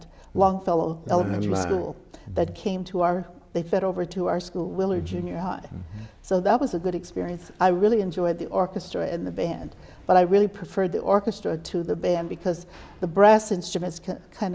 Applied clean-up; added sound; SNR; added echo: none; none; none; none.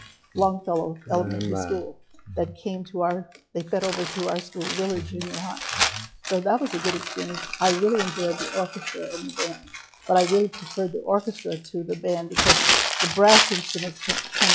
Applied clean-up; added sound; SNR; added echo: classical method log-MMSE.